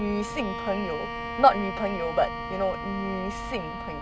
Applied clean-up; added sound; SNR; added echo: none; Bowed string instrument; 7 dB; none.